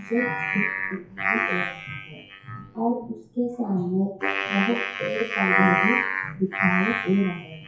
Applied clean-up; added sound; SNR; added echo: classical method WPE with log-MMSE.